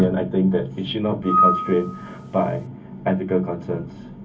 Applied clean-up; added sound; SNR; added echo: none; Screech / Glass; 0 dB; reverberation time 0.3 s.